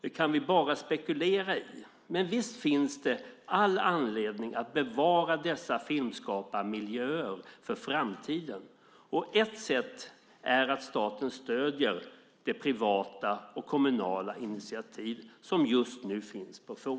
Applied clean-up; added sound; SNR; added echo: none; none; none; none.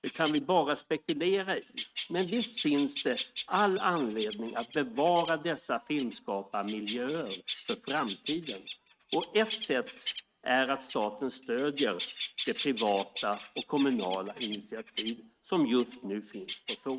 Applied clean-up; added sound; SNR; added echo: neural mask model RNNoise.